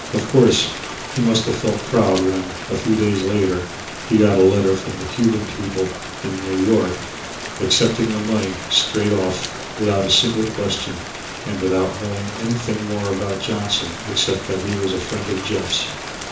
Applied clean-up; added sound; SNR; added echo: none; Rain; 10 dB; reverberation time 0.6 s.